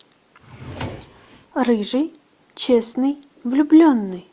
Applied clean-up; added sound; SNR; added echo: none; Drawer open or close; 16 dB; none.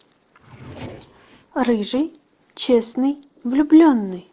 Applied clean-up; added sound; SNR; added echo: neural separator model SepFormer DNS4.